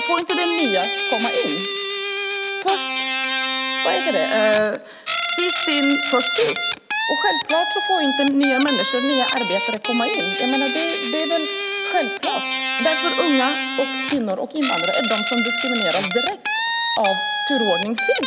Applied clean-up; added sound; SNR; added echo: none; Guitar; 0 dB; none.